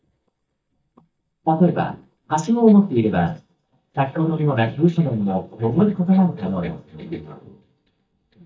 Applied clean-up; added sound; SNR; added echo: neural mask model DeepFilterNet 3.